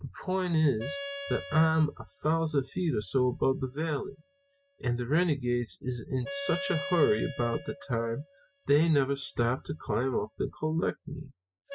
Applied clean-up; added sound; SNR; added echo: classical method spectral subtraction.